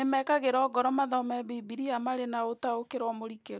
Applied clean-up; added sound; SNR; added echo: none; none; none; none.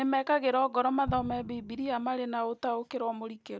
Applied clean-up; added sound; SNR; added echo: none; Explosion; 13 dB; none.